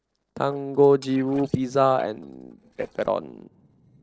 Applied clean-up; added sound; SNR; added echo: neural separator model SepFormer DNS4.